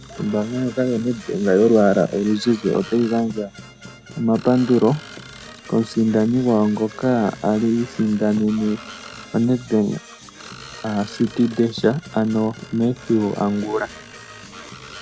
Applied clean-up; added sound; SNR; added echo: none; Screech + Brass instrument / Percussion; 18 dB; none.